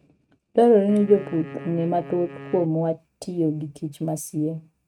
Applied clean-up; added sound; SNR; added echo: neural mask model RNNoise.